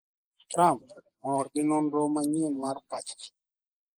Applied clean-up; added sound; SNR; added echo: neural mask model Resemble Enhance denoiser.